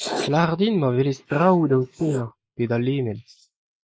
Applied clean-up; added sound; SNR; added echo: neural mask model Resemble Enhance denoiser.